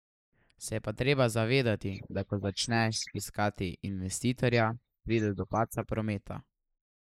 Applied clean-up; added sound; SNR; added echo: neural mask model Resemble Enhance denoiser.